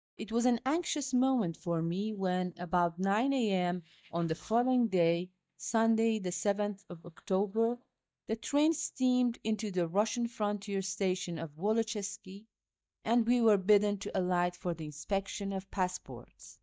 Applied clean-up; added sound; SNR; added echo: neural mask model DeepFilterNet 3.